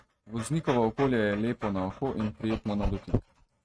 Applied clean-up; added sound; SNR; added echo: neural mask model RNNoise.